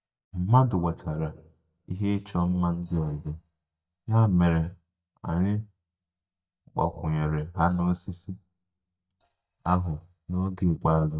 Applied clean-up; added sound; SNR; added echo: neural mask model DeepFilterNet 3.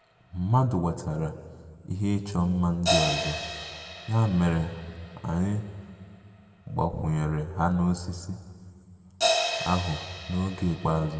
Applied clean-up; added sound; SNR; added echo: none; Crash cymbal; 6 dB; reverberation time 1.7 s.